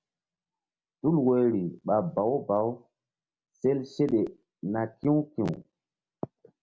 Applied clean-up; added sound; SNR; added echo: none; none; none; none.